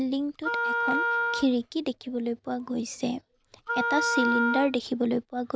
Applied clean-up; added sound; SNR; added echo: none; Wind instrument, woodwind instrument; 1 dB; none.